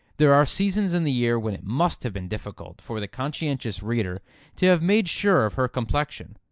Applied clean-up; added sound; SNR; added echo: neural mask model Resemble Enhance denoiser.